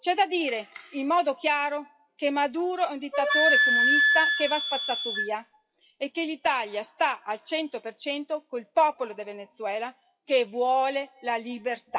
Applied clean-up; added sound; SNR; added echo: classical method WPE with log-MMSE.